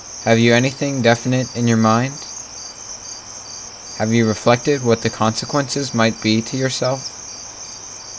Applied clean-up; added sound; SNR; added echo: none; Cricket; 14 dB; none.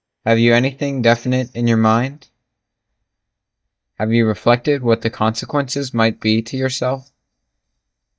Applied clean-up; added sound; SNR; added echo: neural mask model DeepFilterNet 3.